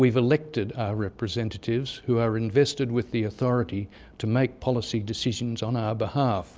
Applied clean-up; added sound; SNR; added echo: none; none; none; none.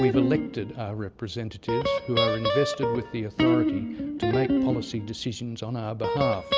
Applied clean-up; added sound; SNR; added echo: none; Guitar; -2 dB; none.